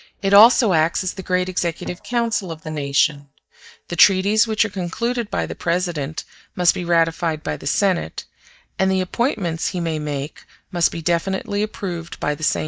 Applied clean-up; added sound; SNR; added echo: neural mask model DeepFilterNet 3.